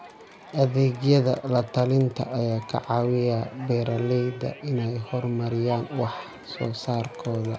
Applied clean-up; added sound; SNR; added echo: none; Crowd; 18 dB; none.